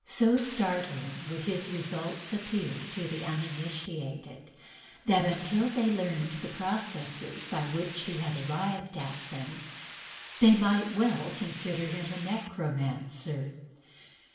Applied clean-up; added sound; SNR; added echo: none; Hiss; 13 dB; reverberation time 1.0 s.